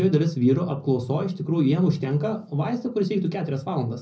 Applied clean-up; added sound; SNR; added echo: none; none; none; reverberation time 0.4 s.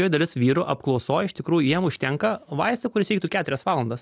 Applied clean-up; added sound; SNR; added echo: none; none; none; none.